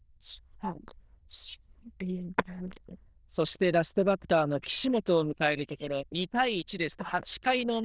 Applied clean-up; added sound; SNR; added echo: neural diffusion model UNIVERSE++.